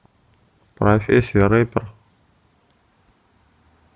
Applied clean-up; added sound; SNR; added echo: none; none; none; none.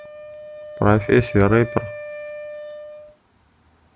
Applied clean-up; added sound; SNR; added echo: none; Wind instrument, woodwind instrument; 13 dB; none.